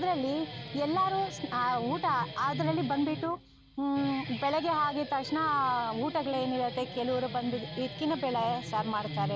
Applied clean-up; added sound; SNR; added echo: none; Guitar; 9 dB; none.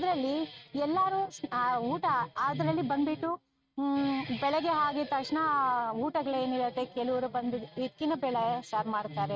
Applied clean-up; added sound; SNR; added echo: neural mask model RNNoise.